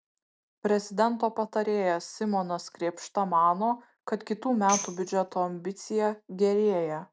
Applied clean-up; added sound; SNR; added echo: none; Tambourine; 10 dB; none.